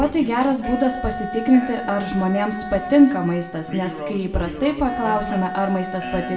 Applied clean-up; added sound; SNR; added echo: none; Wind instrument, woodwind instrument; 11 dB; reverberation time 0.6 s.